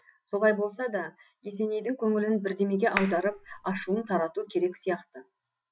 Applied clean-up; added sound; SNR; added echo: none; Clapping; 8 dB; none.